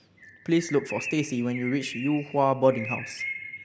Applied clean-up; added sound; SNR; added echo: none; Bird; 11 dB; none.